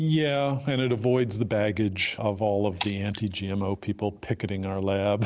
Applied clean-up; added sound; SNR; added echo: neural mask model Resemble Enhance denoiser.